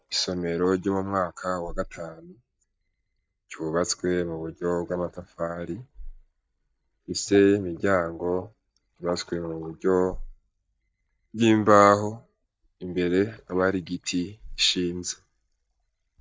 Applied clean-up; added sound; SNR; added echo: neural mask model DeepFilterNet 3.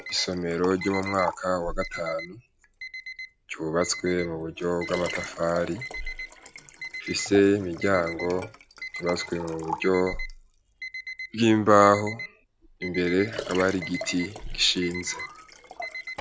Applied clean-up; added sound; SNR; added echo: none; Liquid + Alarm; 11 dB; none.